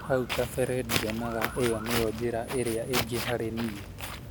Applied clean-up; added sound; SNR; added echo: none; Walk, footsteps; 4 dB; none.